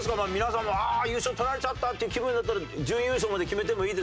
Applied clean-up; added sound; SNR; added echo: none; none; none; none.